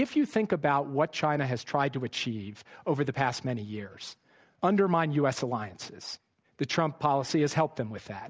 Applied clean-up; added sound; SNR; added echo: none; none; none; none.